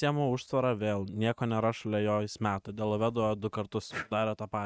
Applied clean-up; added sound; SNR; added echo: neural mask model RNNoise.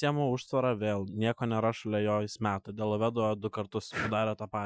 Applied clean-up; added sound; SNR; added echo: classical method Wiener filter.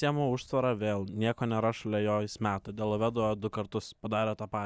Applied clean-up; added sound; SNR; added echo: none; none; none; none.